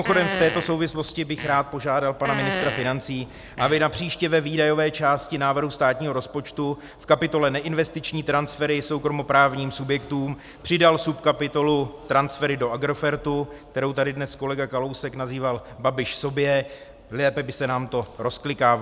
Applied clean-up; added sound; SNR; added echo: none; Fart; 8 dB; none.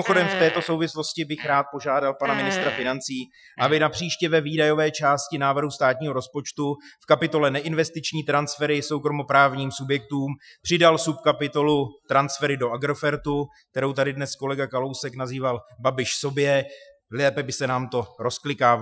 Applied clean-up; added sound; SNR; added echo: classical method Wiener filter.